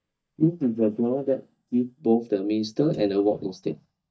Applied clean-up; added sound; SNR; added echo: neural mask model DeepFilterNet 3.